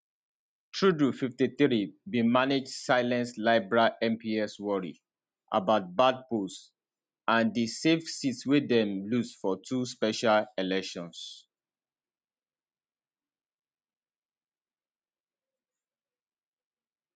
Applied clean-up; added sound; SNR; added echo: none; none; none; none.